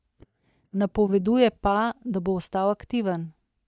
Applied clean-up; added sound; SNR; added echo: neural mask model DeepFilterNet 3.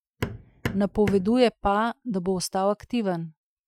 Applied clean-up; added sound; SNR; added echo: classical method Wiener filter.